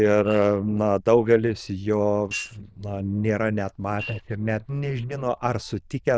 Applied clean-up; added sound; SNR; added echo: neural diffusion model UNIVERSE++.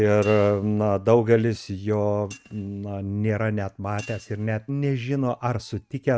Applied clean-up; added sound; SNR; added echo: neural mask model RNNoise.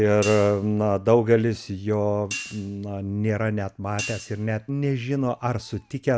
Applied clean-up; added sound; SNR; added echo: none; Hi-hat; 16 dB; none.